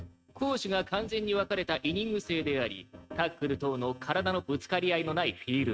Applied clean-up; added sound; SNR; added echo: neural mask model RNNoise.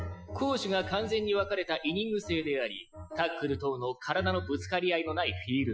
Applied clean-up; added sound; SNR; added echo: classical method Wiener filter.